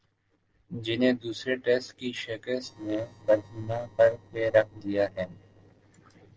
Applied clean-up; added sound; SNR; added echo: neural separator model SepFormer DNS4.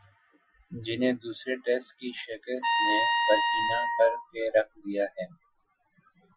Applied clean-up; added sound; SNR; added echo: classical method Wiener filter.